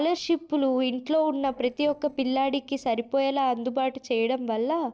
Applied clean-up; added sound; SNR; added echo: neural separator model SepFormer DNS4.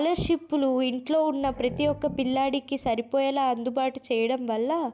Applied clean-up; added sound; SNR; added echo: none; Growling; 17 dB; none.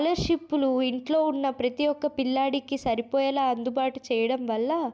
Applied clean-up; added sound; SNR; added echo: none; none; none; none.